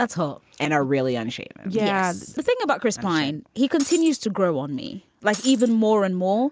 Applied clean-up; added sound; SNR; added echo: none; Shatter; 12 dB; none.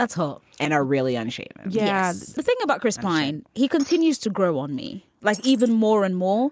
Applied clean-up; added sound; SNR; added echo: neural mask model Resemble Enhance denoiser.